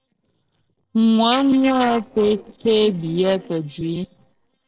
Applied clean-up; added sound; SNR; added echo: neural separator model SepFormer DNS4.